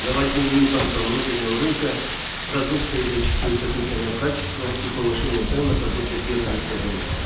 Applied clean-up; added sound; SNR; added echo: none; Rain; 1 dB; reverberation time 0.9 s.